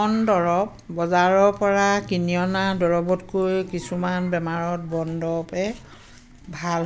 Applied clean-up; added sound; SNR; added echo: none; none; none; none.